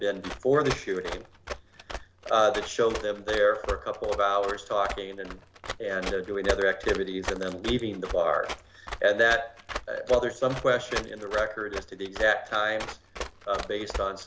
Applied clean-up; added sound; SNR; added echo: none; Run; 10 dB; none.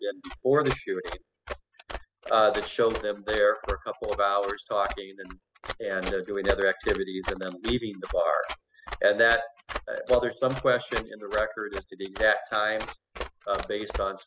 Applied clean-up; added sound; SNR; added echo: classical method spectral subtraction.